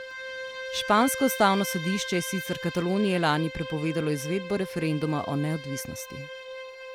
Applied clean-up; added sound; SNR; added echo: none; Bowed string instrument; 9 dB; none.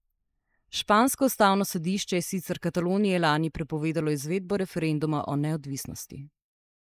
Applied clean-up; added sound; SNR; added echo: neural mask model Resemble Enhance denoiser.